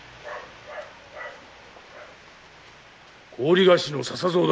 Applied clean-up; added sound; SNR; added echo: none; none; none; none.